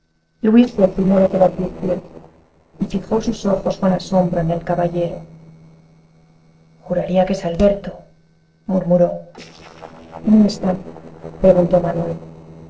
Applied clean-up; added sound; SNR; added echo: neural separator model SepFormer DNS4.